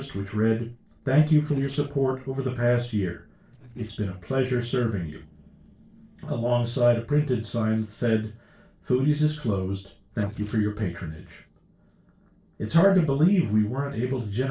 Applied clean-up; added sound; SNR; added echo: neural separator model SepFormer DNS4.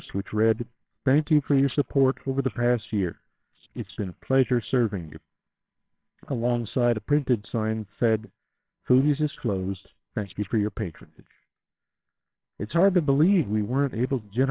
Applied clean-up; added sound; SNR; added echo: neural separator model SepFormer WHAMR!.